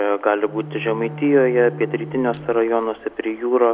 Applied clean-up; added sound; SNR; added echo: none; Wind instrument, woodwind instrument; 16 dB; none.